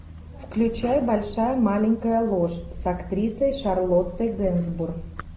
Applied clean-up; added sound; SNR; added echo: none; none; none; none.